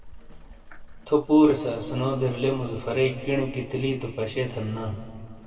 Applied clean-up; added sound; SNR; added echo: none; Rain; 17 dB; reverberation time 1.9 s.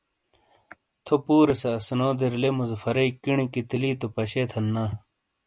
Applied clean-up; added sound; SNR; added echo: none; none; none; none.